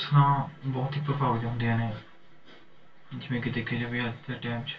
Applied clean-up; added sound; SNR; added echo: none; none; none; reverberation time 0.1 s.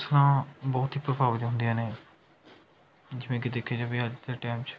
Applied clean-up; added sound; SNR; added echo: none; none; none; none.